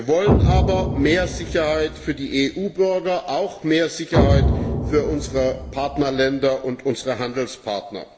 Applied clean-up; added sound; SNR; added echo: none; Explosion; 2 dB; reverberation time 1.2 s.